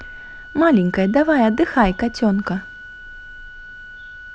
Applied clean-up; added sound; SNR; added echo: none; Organ; 18 dB; none.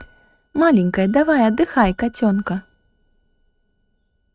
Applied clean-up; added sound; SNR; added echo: neural mask model RNNoise.